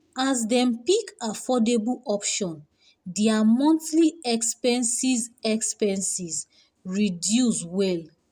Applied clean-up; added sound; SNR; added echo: none; none; none; none.